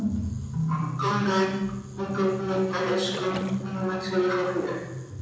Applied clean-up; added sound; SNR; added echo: none; Splash, splatter; 13 dB; reverberation time 0.9 s.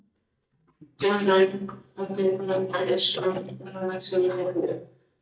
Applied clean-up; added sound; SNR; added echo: neural mask model DeepFilterNet 3.